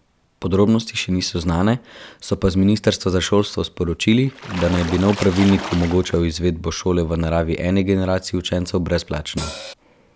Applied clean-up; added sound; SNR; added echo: none; Cymbal + Splash, splatter; 11 dB; none.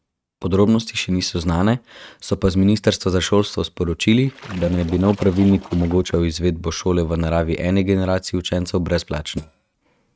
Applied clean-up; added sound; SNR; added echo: neural mask model RNNoise.